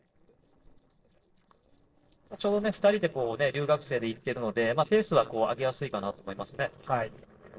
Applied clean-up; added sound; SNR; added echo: neural separator model SepFormer DNS4.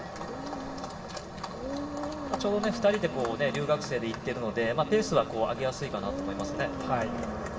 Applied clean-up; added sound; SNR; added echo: none; Dog; 9 dB; reverberation time 2.4 s.